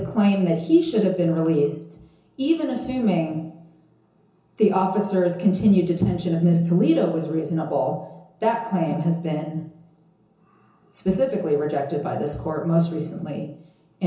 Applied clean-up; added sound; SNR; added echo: none; none; none; reverberation time 0.6 s.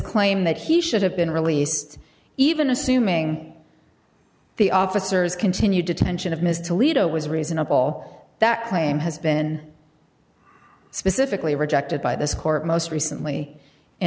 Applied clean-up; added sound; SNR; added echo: none; none; none; none.